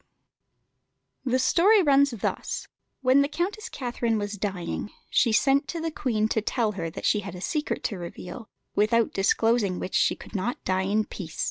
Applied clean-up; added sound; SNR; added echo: none; none; none; none.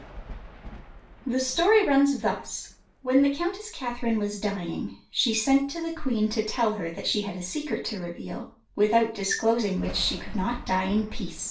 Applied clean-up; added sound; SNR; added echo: none; Thunder; 18 dB; reverberation time 0.3 s.